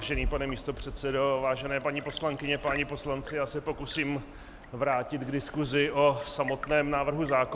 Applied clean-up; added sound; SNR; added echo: none; Gull, seagull / Ocean + Tap / Fill (with liquid) / Trickle, dribble / Chirp, tweet / Engine; 15 dB; none.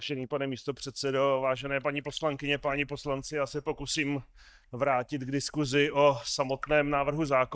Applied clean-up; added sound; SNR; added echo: neural mask model DeepFilterNet 3.